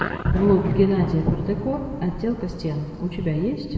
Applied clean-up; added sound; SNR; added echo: none; Fireworks; 6 dB; reverberation time 1.6 s.